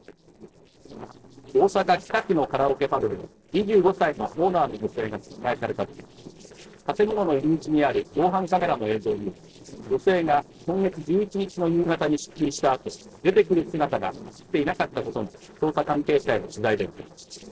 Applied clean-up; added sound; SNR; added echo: neural separator model SepFormer DNS4.